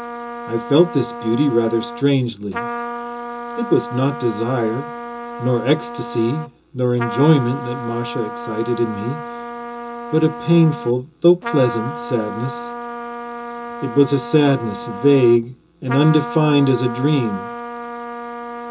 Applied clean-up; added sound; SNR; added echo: none; Trumpet; 10 dB; reverberation time 0.2 s.